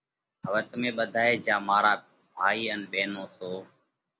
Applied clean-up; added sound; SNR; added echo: none; none; none; none.